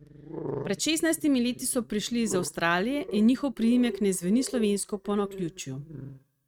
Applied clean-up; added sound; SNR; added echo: neural mask model RNNoise.